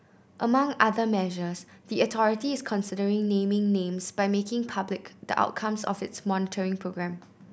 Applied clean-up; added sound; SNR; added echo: none; none; none; none.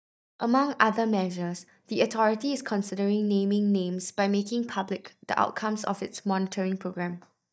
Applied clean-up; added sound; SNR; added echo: neural mask model DeepFilterNet 3.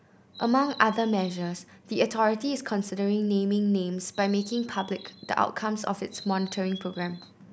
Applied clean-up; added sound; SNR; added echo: none; Chirp, tweet; 19 dB; none.